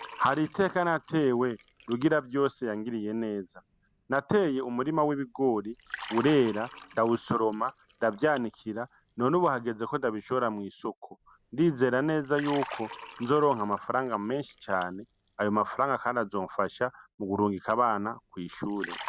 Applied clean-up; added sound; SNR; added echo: none; Liquid; 18 dB; none.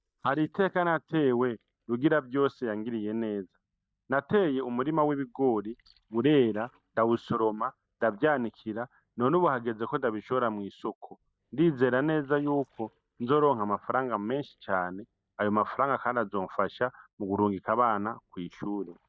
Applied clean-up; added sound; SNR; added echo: neural mask model DeepFilterNet 3.